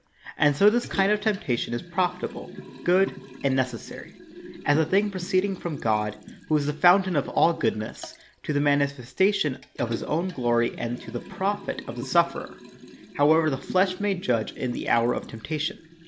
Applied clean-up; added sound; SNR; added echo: none; Liquid; 16 dB; none.